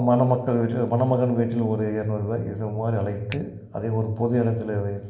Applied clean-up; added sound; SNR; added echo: none; Finger snapping; 17 dB; reverberation time 0.6 s.